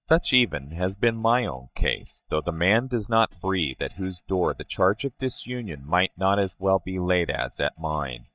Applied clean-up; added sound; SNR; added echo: neural mask model DeepFilterNet 3.